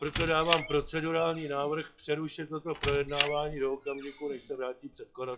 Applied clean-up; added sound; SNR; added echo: classical method WPE with log-MMSE.